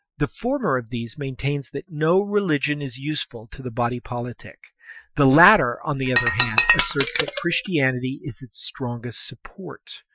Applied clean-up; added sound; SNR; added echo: classical method Wiener filter.